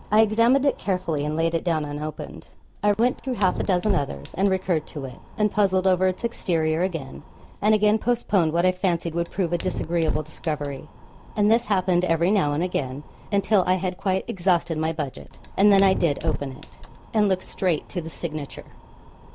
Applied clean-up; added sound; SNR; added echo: none; Fire; 12 dB; none.